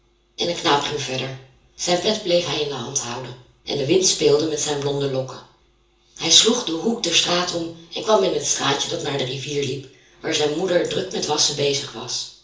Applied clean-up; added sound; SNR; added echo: none; none; none; reverberation time 0.7 s.